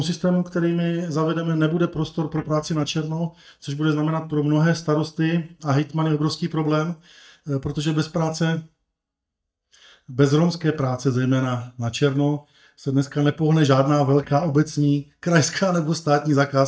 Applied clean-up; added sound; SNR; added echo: neural mask model DeepFilterNet 3.